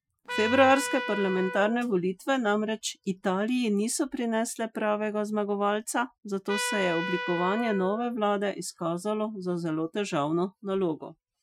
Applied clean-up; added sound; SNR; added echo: classical method Wiener filter.